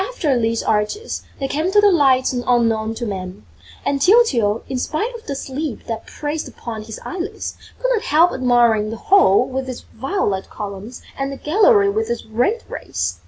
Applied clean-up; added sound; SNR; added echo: none; none; none; none.